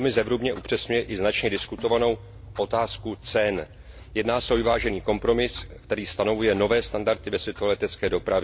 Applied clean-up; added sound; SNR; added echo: none; Clock; 17 dB; none.